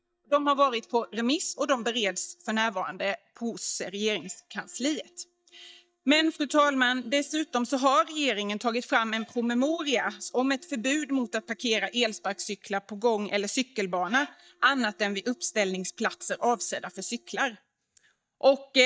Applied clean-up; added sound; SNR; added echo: neural mask model DeepFilterNet 3.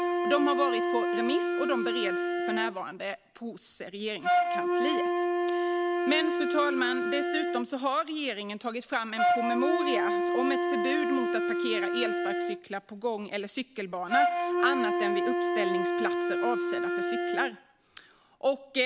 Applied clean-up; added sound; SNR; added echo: none; Wind instrument, woodwind instrument; -3 dB; none.